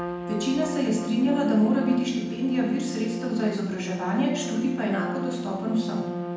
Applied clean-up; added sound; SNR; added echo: none; Trumpet; 7 dB; reverberation time 0.9 s.